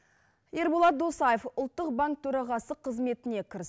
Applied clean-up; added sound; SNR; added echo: none; none; none; none.